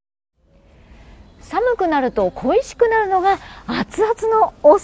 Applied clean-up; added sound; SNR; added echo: none; none; none; none.